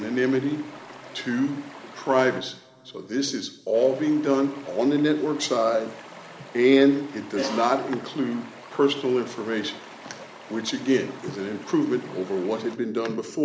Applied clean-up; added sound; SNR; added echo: none; Stream; 19 dB; reverberation time 3.0 s.